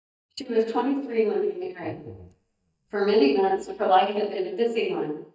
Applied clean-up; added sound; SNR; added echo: neural mask model DeepFilterNet 3.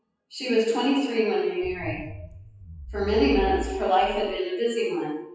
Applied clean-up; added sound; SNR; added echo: classical method WPE with log-MMSE.